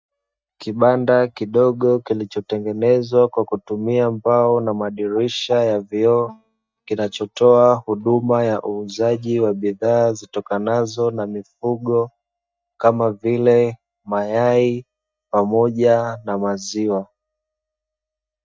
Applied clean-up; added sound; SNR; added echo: neural mask model DeepFilterNet 3.